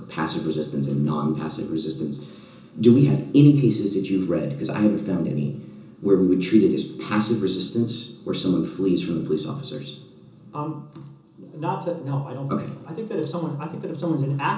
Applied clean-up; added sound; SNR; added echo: none; none; none; reverberation time 0.7 s.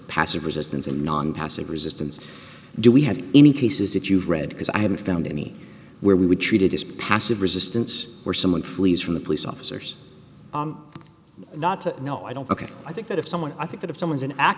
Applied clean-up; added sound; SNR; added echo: none; none; none; none.